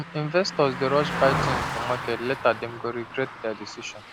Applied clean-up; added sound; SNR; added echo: none; Car passing by; 5 dB; none.